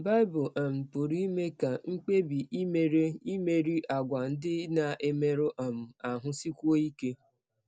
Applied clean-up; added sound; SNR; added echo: none; none; none; none.